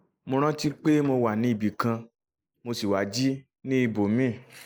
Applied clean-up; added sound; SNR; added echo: neural mask model Resemble Enhance denoiser.